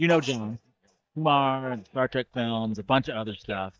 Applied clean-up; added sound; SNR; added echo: neural mask model DeepFilterNet 3.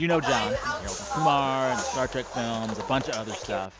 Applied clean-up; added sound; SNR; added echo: none; Bus; 3 dB; none.